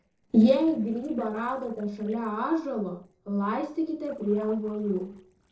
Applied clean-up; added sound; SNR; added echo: neural separator model SepFormer DNS4.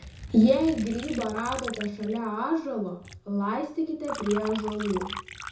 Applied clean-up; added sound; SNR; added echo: none; Liquid; 13 dB; reverberation time 0.5 s.